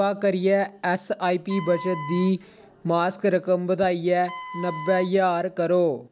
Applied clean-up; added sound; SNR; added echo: none; Wind instrument, woodwind instrument; 14 dB; none.